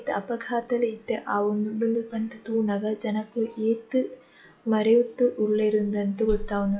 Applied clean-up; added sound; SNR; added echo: classical method log-MMSE.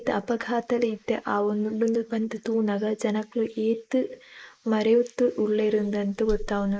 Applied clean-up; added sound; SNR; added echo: neural mask model Resemble Enhance denoiser.